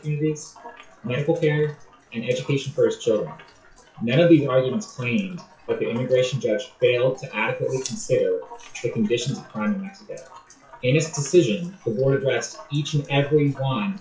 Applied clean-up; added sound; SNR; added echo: classical method WPE with log-MMSE.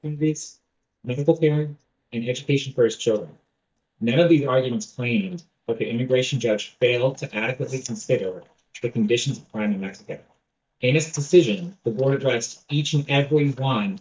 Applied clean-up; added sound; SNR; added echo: neural mask model DeepFilterNet 3.